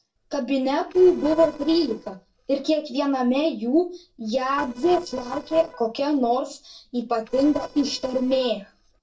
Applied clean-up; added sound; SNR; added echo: neural separator model SepFormer DNS4.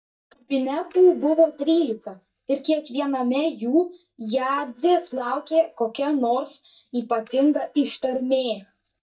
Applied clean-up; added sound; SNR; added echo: neural mask model DeepFilterNet 3.